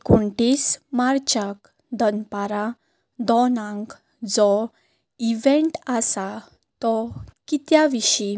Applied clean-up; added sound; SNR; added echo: none; none; none; none.